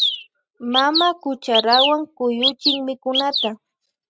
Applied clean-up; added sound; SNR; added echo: neural mask model RNNoise.